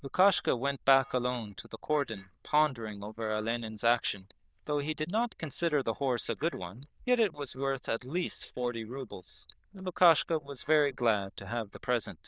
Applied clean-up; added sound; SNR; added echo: neural diffusion model UNIVERSE++.